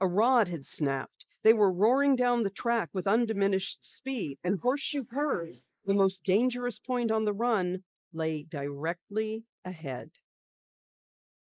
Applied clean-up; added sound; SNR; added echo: neural mask model Resemble Enhance denoiser.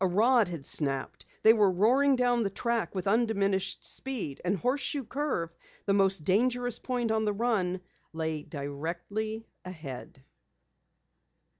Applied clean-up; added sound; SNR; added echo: none; none; none; none.